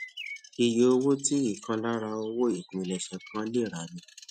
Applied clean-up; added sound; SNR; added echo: classical method Wiener filter.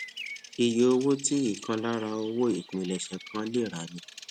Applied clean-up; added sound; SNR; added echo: none; Bird vocalization, bird call, bird song; 16 dB; none.